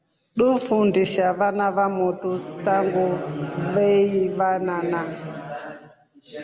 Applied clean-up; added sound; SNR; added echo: none; none; none; none.